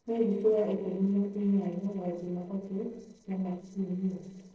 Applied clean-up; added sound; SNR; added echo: neural separator model SepFormer DNS4.